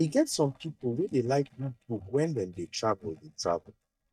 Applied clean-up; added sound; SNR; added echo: neural mask model DeepFilterNet 3.